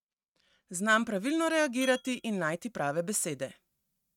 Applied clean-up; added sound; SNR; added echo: neural mask model RNNoise.